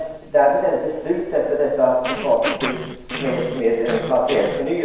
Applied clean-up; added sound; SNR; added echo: none; Growling; 10 dB; reverberation time 0.9 s.